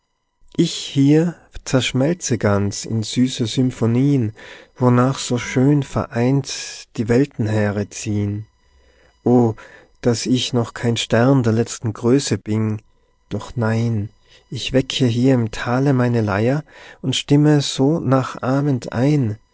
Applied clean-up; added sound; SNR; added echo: neural separator model SepFormer DNS4.